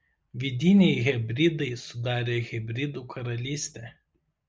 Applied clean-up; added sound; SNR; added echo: none; none; none; none.